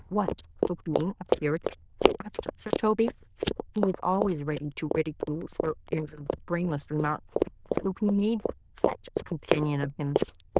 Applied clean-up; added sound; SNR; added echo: neural diffusion model UNIVERSE++.